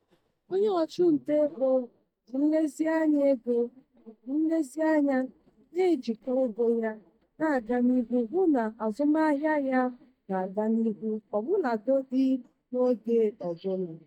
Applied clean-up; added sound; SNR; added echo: neural mask model DeepFilterNet 3.